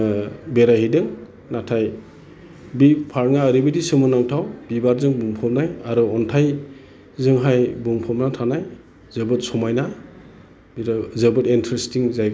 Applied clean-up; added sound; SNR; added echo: none; none; none; none.